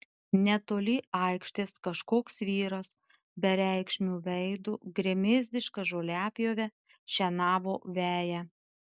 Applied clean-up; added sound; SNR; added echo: none; none; none; none.